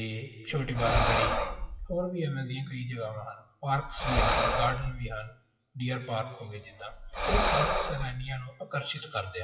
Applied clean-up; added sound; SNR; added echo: classical method WPE with log-MMSE.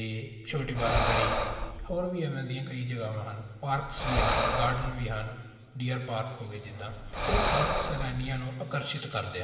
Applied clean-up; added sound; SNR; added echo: none; Breathing; -3 dB; reverberation time 2.4 s.